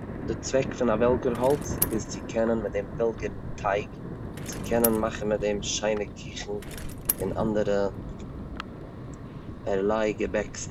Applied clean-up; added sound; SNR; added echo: none; Thunder + Bicycle; 6 dB; none.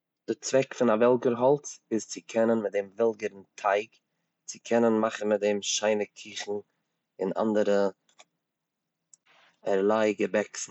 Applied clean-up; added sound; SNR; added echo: none; none; none; none.